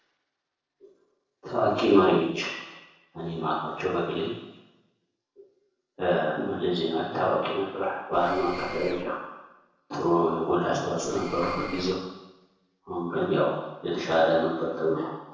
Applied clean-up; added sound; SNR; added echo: neural separator model SepFormer DNS4.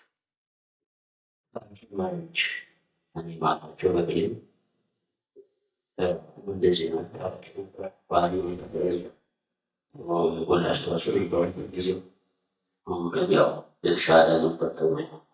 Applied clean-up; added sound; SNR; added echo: neural mask model DeepFilterNet 3.